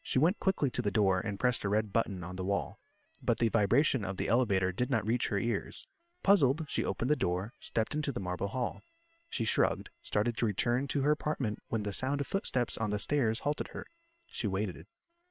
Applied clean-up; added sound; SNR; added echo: neural separator model SepFormer WHAM!.